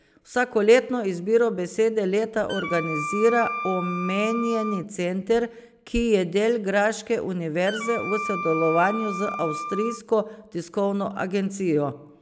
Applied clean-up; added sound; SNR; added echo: none; Wind instrument, woodwind instrument; 8 dB; none.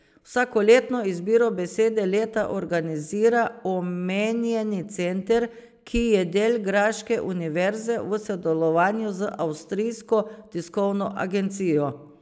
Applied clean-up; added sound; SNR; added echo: none; none; none; none.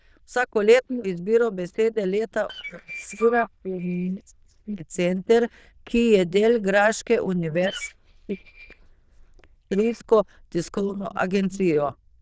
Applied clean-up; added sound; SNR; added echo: neural diffusion model UNIVERSE++.